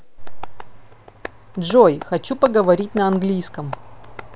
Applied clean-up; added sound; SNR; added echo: none; Tap; 18 dB; none.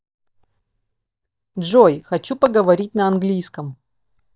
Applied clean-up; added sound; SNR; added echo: neural mask model DeepFilterNet 3.